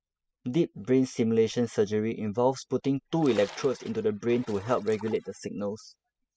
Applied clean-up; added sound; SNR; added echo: classical method spectral subtraction.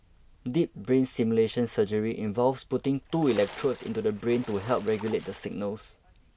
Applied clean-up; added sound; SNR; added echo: none; Splash, splatter; 19 dB; none.